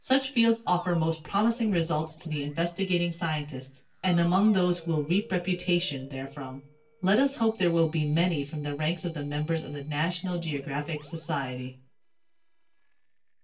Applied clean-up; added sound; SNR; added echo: neural separator model SepFormer DNS4.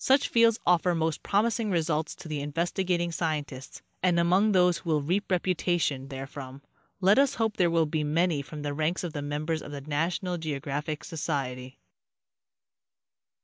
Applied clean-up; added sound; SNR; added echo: none; none; none; none.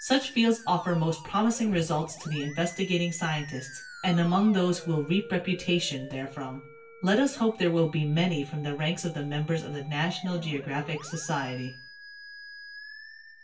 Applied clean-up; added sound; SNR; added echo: none; Musical instrument; 18 dB; reverberation time 0.3 s.